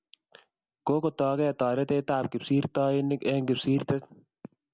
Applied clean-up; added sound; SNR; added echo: none; none; none; none.